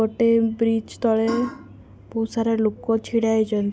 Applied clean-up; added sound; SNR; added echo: none; none; none; none.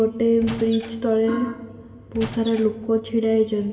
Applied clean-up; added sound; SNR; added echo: none; Squeak / Wood; 15 dB; reverberation time 1.7 s.